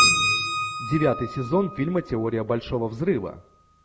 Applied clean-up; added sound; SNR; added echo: none; Keyboard (musical); 1 dB; none.